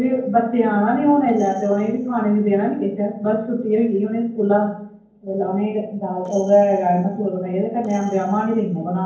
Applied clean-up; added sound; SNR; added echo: neural separator model SepFormer DNS4.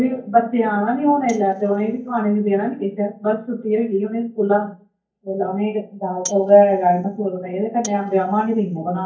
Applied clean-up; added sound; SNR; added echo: neural mask model DeepFilterNet 3.